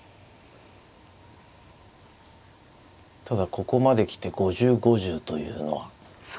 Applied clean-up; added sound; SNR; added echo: none; none; none; none.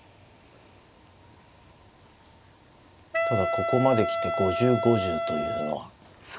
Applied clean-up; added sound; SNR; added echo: none; Wind instrument, woodwind instrument; -1 dB; none.